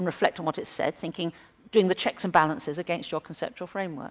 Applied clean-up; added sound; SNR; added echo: none; none; none; none.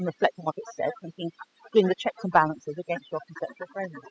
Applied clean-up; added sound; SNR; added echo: classical method spectral subtraction.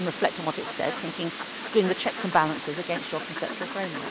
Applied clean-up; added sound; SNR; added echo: none; Fowl; 6 dB; none.